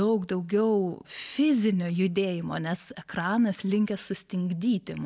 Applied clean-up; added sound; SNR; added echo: none; none; none; none.